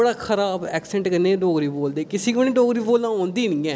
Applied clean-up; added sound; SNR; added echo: none; none; none; none.